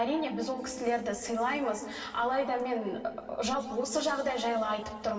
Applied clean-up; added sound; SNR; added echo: none; none; none; reverberation time 2.3 s.